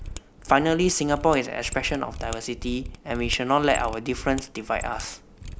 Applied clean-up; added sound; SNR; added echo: none; Mechanisms; 11 dB; none.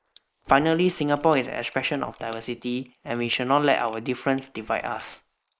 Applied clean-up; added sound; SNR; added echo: neural mask model Resemble Enhance denoiser.